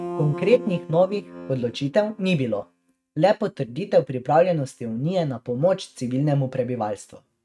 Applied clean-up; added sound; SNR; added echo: neural mask model RNNoise.